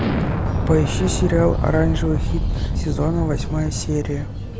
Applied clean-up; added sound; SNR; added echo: none; Explosion; -1 dB; none.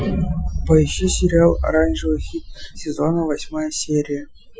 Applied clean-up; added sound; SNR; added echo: classical method Wiener filter.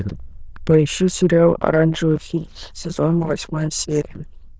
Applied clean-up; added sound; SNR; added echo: neural diffusion model UNIVERSE++.